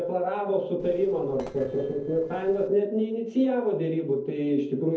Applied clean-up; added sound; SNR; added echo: neural separator model SepFormer DNS4.